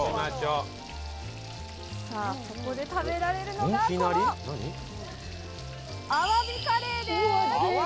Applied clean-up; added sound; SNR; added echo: none; Frying (food); 18 dB; none.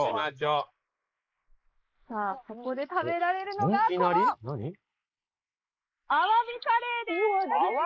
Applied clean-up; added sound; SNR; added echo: neural mask model Resemble Enhance denoiser.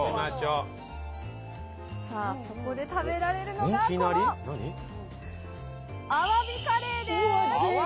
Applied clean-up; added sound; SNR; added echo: none; none; none; none.